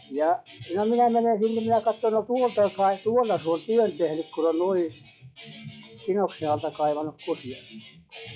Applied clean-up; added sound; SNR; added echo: classical method log-MMSE.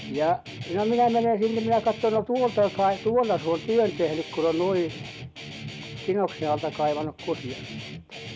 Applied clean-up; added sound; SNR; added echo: none; Guitar; 13 dB; none.